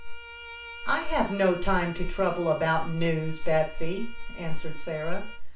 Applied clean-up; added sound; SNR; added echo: none; Bowed string instrument; 19 dB; reverberation time 0.3 s.